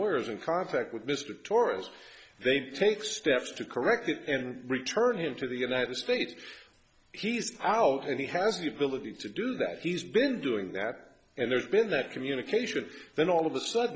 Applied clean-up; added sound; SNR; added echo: none; none; none; none.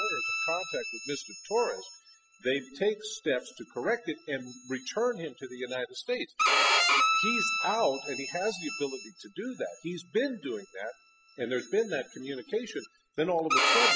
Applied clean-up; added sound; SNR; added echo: classical method spectral subtraction.